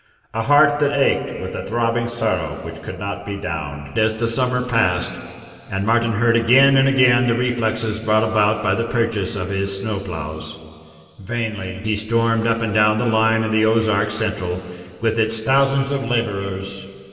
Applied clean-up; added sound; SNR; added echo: none; none; none; reverberation time 2.9 s.